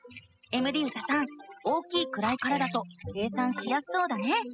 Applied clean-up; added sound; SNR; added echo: classical method spectral subtraction.